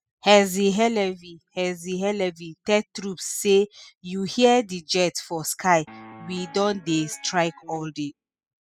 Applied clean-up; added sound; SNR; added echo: classical method spectral subtraction.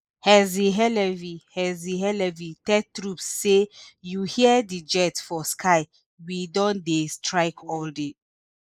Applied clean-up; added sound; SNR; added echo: neural mask model Resemble Enhance denoiser.